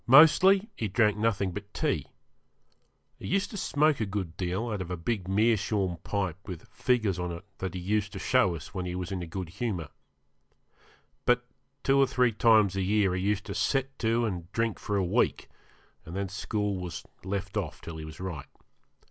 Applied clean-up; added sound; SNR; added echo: none; none; none; none.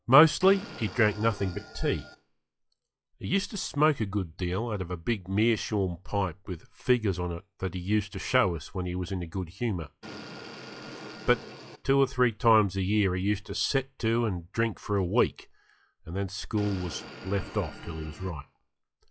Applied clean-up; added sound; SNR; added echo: classical method log-MMSE.